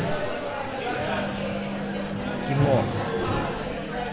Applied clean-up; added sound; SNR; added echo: none; Microwave oven; -5 dB; none.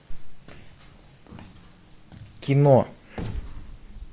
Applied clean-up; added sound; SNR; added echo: none; none; none; none.